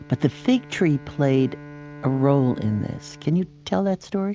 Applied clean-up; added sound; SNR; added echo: none; Bowed string instrument; 19 dB; none.